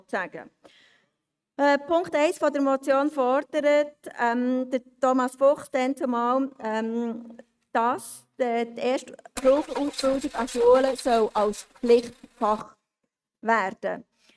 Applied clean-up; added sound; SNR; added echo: neural mask model RNNoise.